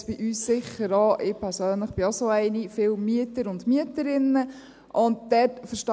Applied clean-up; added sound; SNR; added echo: none; none; none; none.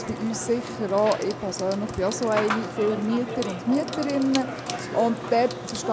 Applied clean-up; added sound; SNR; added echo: none; Sink (filling or washing) / Water tap, faucet / Water; 7 dB; none.